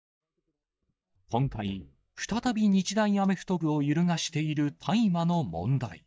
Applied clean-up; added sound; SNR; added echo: neural mask model DeepFilterNet 3.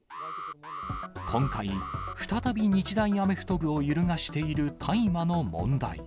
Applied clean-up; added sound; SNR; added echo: none; Alarm; 12 dB; none.